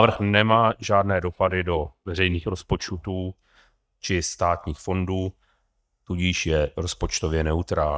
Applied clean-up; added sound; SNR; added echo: neural mask model DeepFilterNet 3.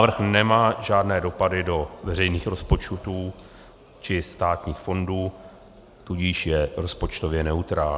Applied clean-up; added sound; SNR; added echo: none; none; none; none.